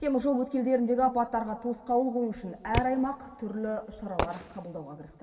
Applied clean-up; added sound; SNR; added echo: none; Fireworks; 8 dB; reverberation time 2.7 s.